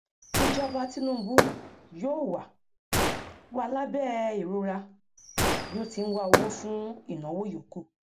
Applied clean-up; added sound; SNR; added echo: none; Fireworks + Gunshot, gunfire; -2 dB; none.